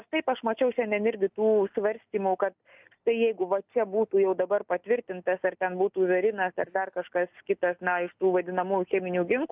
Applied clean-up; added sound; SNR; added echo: neural mask model DeepFilterNet 3.